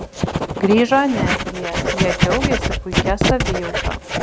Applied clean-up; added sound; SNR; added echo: none; Writing; -1 dB; none.